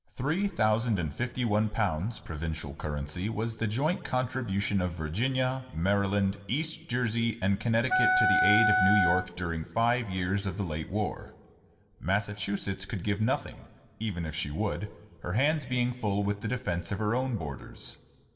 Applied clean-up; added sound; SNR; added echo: none; Wind instrument, woodwind instrument; -4 dB; reverberation time 1.3 s.